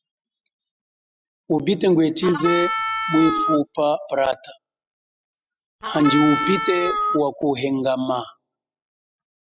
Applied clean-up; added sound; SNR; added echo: classical method spectral subtraction.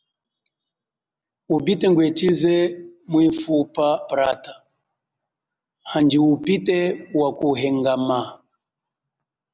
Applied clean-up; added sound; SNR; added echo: none; none; none; none.